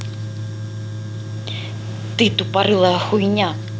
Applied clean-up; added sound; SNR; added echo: none; Tools; 6 dB; none.